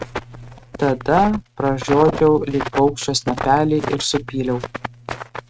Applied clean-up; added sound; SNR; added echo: neural mask model RNNoise.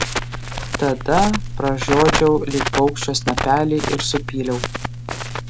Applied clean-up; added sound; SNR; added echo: none; Crackle; 4 dB; none.